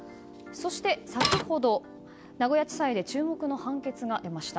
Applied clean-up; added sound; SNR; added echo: none; Printer; -4 dB; none.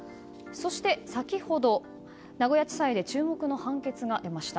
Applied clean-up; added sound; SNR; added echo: none; none; none; none.